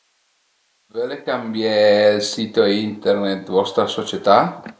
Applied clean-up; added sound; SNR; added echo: none; none; none; none.